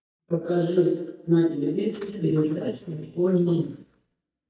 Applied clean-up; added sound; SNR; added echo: neural mask model DeepFilterNet 3.